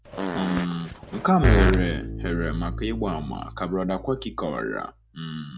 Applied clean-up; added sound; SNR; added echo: none; Bowed string instrument + Fart; 1 dB; none.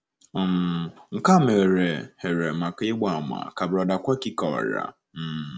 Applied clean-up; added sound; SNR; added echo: none; none; none; none.